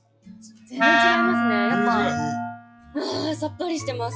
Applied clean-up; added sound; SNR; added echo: classical method log-MMSE.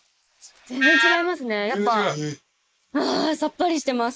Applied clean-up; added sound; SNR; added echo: neural mask model Resemble Enhance denoiser.